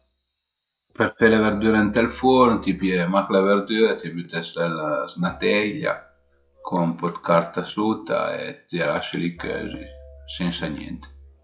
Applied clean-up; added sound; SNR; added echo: classical method log-MMSE.